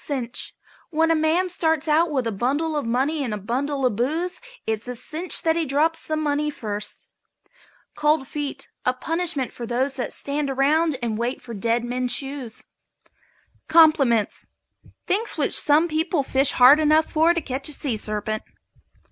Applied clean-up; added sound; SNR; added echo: none; none; none; none.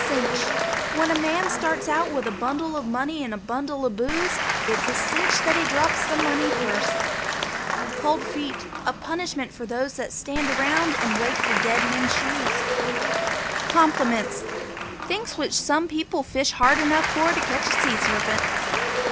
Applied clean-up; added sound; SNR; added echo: none; Applause / Crowd; 0 dB; none.